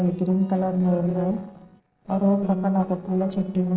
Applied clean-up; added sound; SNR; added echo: neural separator model SepFormer DNS4.